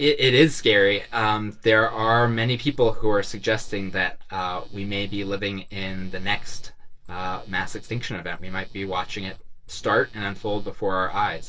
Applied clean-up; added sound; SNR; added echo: neural separator model SepFormer DNS4.